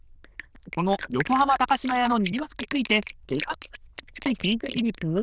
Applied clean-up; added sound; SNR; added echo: neural diffusion model UNIVERSE++.